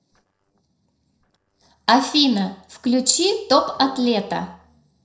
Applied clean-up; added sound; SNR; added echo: neural separator model SepFormer DNS4.